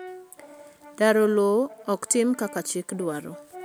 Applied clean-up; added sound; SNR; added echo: none; Brass instrument; 19 dB; none.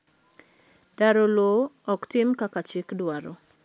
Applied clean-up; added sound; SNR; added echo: none; none; none; none.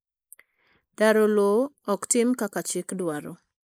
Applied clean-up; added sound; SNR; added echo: neural mask model Resemble Enhance denoiser.